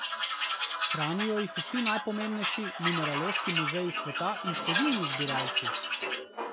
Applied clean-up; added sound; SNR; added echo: none; Tools; -2 dB; none.